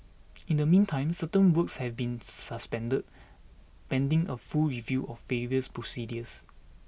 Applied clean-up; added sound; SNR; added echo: none; none; none; none.